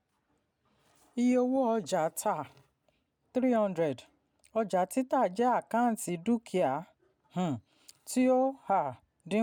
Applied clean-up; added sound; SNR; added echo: none; none; none; none.